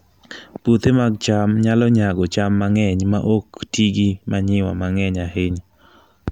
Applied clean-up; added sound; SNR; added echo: none; none; none; none.